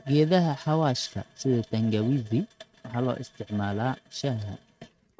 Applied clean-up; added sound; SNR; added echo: neural mask model RNNoise.